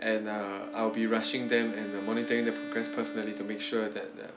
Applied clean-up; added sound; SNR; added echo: none; Wind instrument, woodwind instrument; 8 dB; none.